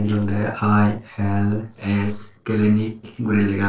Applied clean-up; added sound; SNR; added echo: neural separator model SepFormer DNS4.